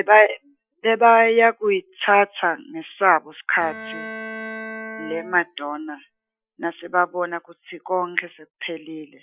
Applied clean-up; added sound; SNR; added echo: classical method Wiener filter.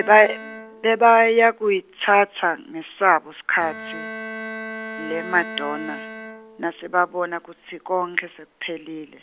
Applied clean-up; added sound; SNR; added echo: none; Bowed string instrument; 15 dB; none.